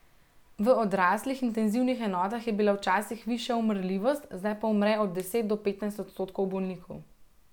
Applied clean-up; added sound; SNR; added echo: none; none; none; none.